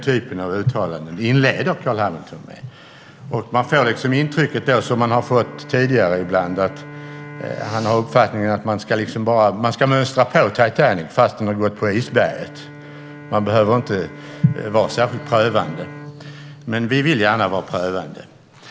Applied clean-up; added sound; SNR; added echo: none; Bowed string instrument; 19 dB; none.